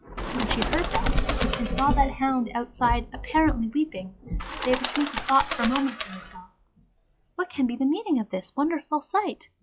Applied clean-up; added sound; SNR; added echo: classical method log-MMSE.